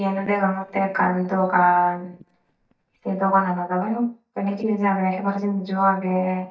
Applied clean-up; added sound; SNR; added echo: neural mask model DeepFilterNet 3.